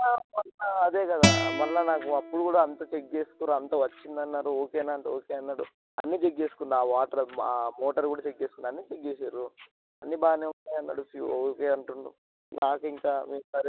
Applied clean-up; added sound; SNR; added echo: none; Acoustic guitar; 1 dB; none.